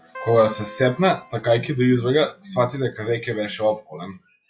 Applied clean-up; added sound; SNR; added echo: classical method log-MMSE.